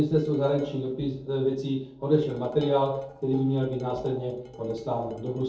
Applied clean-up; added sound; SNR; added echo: neural separator model SepFormer DNS4.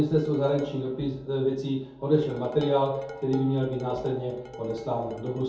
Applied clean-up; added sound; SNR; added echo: none; Dishes, pots, and pans; 15 dB; reverberation time 0.6 s.